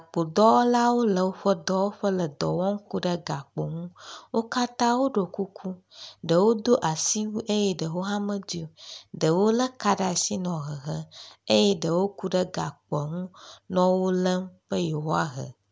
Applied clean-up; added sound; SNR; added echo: none; none; none; none.